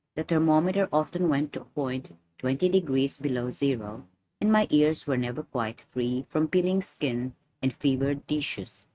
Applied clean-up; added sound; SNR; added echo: neural mask model RNNoise.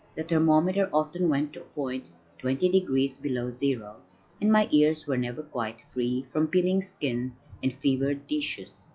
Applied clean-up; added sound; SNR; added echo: classical method log-MMSE.